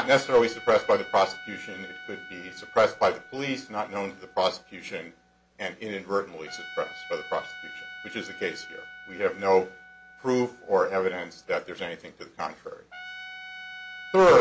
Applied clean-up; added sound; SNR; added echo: none; Trumpet; 17 dB; none.